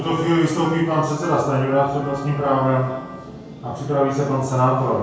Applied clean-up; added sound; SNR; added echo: none; Harmonica; 19 dB; reverberation time 0.6 s.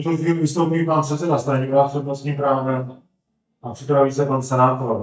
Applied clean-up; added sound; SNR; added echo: neural mask model DeepFilterNet 3.